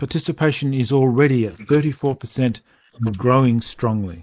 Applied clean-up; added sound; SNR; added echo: neural mask model Resemble Enhance denoiser.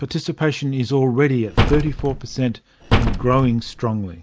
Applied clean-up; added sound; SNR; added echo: none; Slam; 1 dB; none.